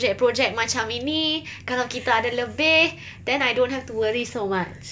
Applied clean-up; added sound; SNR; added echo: none; Drum; 19 dB; none.